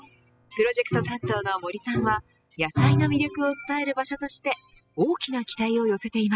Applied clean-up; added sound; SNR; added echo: classical method spectral subtraction.